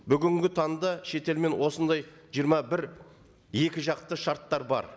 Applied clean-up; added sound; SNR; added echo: none; none; none; none.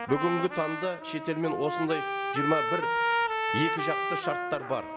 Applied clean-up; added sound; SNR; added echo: none; Trumpet; 0 dB; none.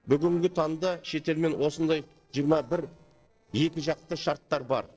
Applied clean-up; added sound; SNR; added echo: neural separator model SepFormer DNS4.